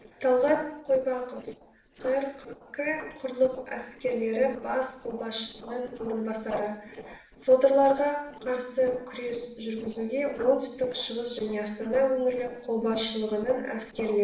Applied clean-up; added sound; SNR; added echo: neural separator model SepFormer DNS4.